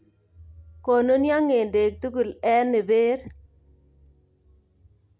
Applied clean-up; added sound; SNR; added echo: none; none; none; none.